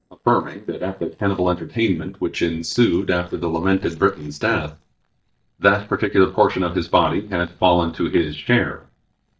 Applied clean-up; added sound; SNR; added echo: neural mask model DeepFilterNet 3.